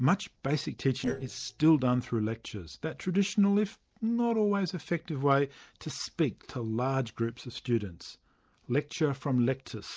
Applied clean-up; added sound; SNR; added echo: neural separator model SepFormer DNS4.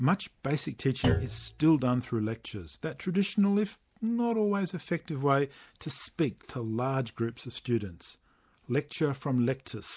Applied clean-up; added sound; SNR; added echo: none; Thump, thud; 8 dB; none.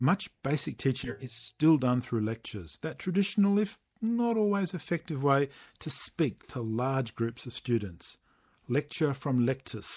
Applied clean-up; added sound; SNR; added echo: neural mask model DeepFilterNet 3.